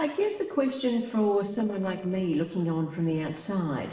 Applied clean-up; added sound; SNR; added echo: neural separator model SepFormer DNS4.